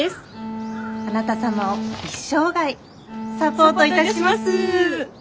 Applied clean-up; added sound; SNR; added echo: none; Bowed string instrument; 7 dB; none.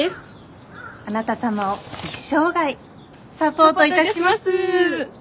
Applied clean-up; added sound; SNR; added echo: none; none; none; none.